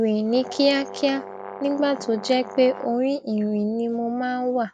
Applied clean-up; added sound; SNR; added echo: none; Brass instrument; 14 dB; none.